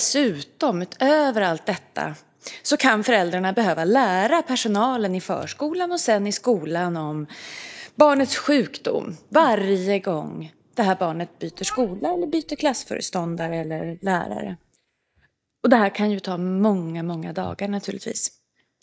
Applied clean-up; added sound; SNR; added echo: neural mask model DeepFilterNet 3.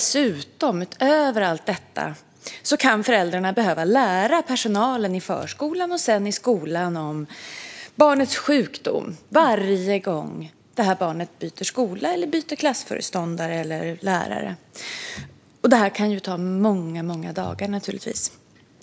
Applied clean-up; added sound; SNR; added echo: none; none; none; none.